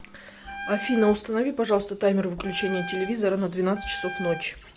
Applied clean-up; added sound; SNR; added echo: none; Wind instrument, woodwind instrument; 11 dB; none.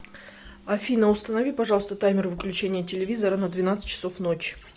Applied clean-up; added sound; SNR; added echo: none; none; none; none.